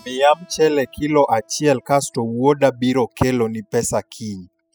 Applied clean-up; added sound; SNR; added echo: classical method spectral subtraction.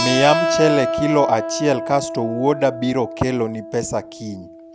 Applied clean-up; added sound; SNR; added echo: none; Keyboard (musical); 5 dB; none.